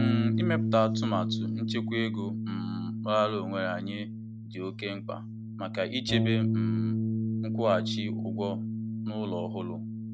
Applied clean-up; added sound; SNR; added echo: none; Bass guitar; -2 dB; none.